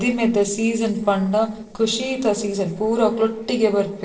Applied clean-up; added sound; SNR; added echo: neural separator model SepFormer DNS4.